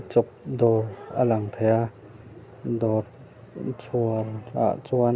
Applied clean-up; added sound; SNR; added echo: none; none; none; none.